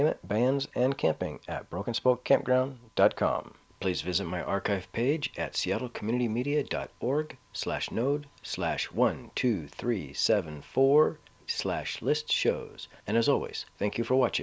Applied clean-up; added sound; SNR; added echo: none; none; none; none.